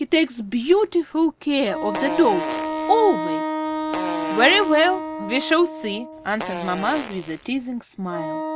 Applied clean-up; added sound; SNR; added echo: none; Wind instrument, woodwind instrument + Fart; 6 dB; none.